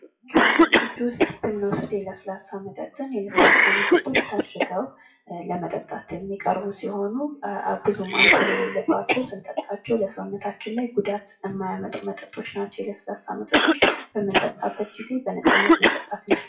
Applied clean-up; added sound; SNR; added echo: classical method WPE with log-MMSE.